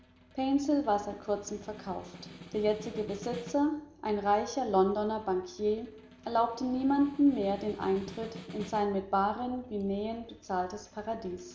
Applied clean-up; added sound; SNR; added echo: none; Snare drum; 19 dB; none.